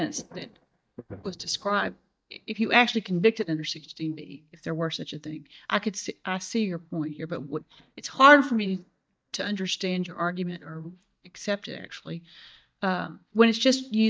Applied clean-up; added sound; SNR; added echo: neural mask model DeepFilterNet 3.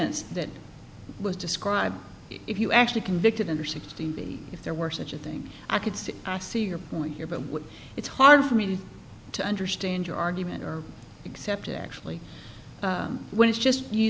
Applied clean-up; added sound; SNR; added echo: none; none; none; none.